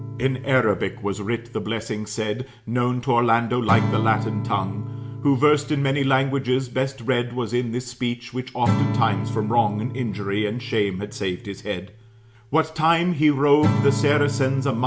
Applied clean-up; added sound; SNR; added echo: none; Acoustic guitar / Strum; 6 dB; none.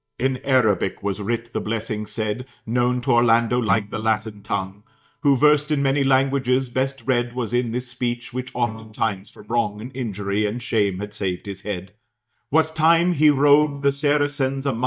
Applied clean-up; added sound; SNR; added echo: neural mask model DeepFilterNet 3.